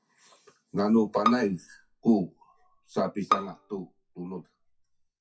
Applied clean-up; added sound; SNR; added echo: classical method WPE with log-MMSE.